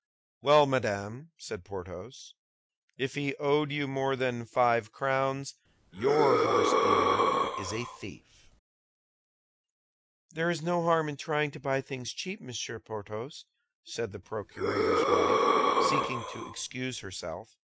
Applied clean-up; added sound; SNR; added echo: none; Breathing; -4 dB; none.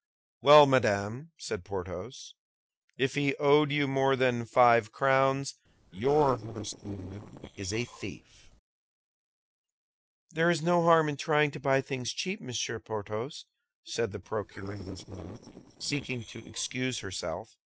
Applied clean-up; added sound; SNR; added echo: neural separator model SepFormer DNS4.